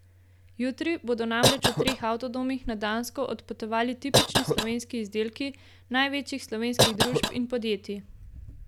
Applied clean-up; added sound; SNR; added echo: none; Cough; -2 dB; none.